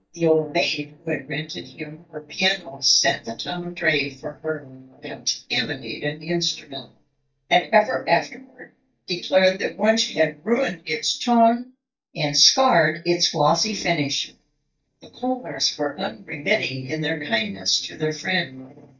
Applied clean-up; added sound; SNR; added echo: neural mask model DeepFilterNet 3.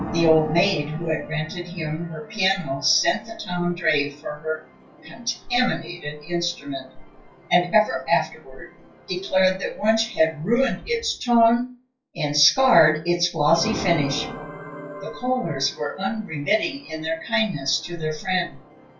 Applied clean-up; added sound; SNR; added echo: classical method WPE with log-MMSE.